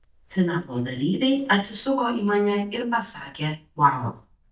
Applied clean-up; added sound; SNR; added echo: neural mask model DeepFilterNet 3.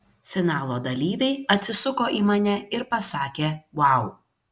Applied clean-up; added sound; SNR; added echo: none; none; none; none.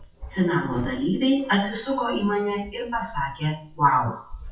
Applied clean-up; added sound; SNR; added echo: classical method WPE with log-MMSE.